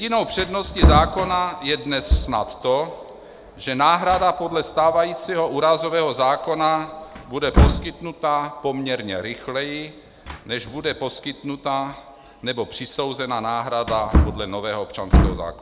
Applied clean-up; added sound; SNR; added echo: none; Wood; 2 dB; none.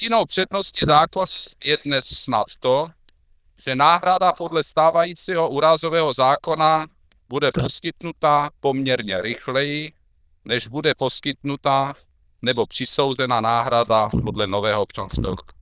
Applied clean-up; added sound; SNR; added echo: neural diffusion model UNIVERSE++.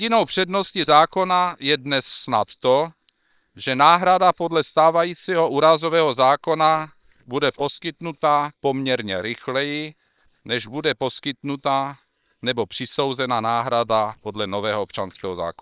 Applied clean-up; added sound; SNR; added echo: neural separator model SepFormer WHAM!.